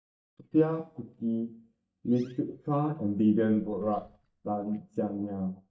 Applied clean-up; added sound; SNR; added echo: neural mask model DeepFilterNet 3.